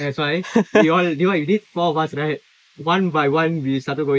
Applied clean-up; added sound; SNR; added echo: neural mask model Resemble Enhance denoiser.